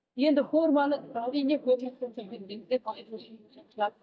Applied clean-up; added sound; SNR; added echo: neural mask model DeepFilterNet 3.